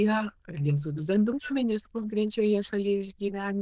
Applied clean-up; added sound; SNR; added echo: neural diffusion model UNIVERSE++.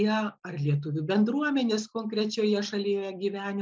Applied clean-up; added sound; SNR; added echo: none; none; none; none.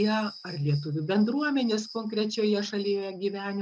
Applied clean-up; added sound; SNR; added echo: neural mask model RNNoise.